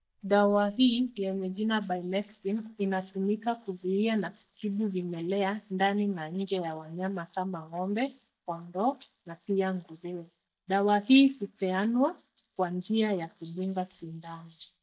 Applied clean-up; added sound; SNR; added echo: neural mask model DeepFilterNet 3.